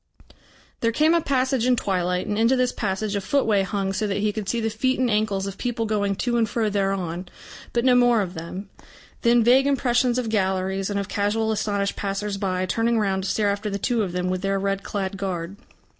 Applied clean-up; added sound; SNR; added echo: none; none; none; none.